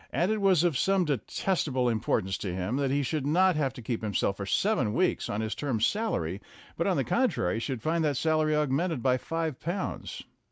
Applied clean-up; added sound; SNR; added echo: none; none; none; none.